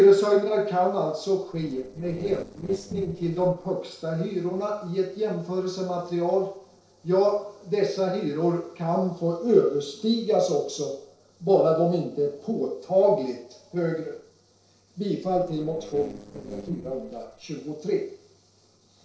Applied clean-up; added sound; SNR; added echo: neural separator model SepFormer DNS4.